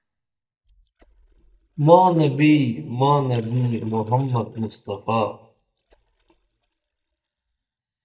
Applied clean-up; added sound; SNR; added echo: neural mask model DeepFilterNet 3.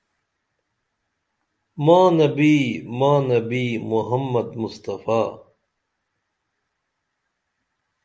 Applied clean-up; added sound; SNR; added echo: none; none; none; none.